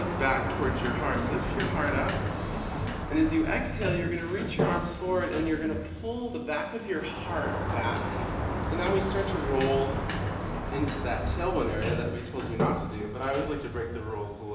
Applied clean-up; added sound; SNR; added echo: none; Sliding door; 1 dB; reverberation time 1.0 s.